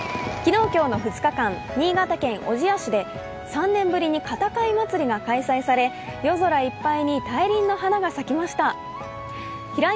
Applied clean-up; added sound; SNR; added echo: none; none; none; none.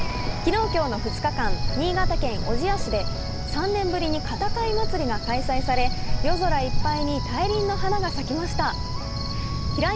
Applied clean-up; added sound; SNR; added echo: none; Cricket; -2 dB; none.